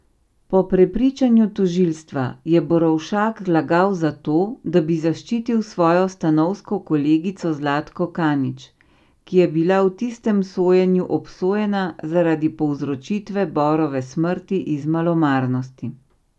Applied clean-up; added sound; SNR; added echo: none; none; none; none.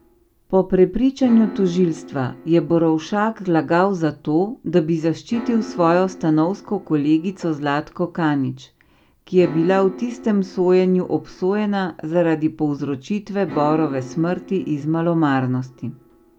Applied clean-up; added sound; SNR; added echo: none; Piano; 18 dB; none.